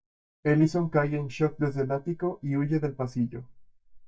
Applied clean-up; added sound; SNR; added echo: neural mask model DeepFilterNet 3.